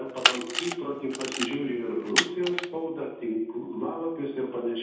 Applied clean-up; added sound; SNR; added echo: none; Camera; -1 dB; reverberation time 0.8 s.